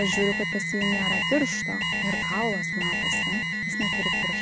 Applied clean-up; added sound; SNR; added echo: none; Alarm; -3 dB; none.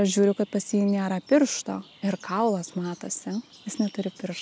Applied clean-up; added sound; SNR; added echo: none; none; none; none.